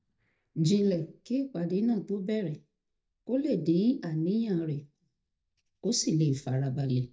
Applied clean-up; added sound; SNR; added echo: neural mask model DeepFilterNet 3.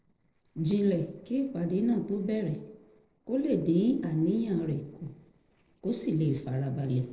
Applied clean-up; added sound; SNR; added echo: neural separator model SepFormer DNS4.